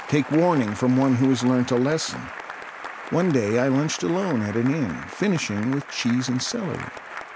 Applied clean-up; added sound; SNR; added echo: none; Applause / Cheering; 13 dB; none.